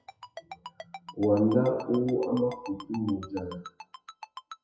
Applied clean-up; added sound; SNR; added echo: classical method WPE with log-MMSE.